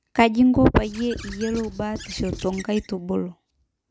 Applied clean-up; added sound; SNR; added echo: none; Squeak / Writing; 16 dB; none.